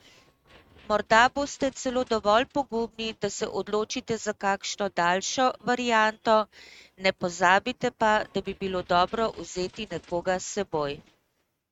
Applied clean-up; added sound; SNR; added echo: neural mask model RNNoise.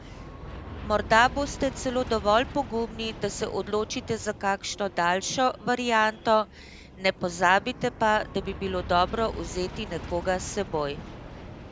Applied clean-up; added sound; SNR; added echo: none; Aircraft; 13 dB; none.